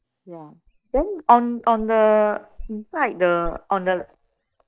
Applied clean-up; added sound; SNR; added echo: neural mask model DeepFilterNet 3.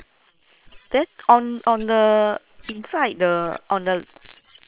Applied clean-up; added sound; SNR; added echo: neural separator model SepFormer WHAM!.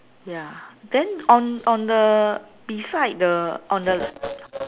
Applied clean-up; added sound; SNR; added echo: none; none; none; none.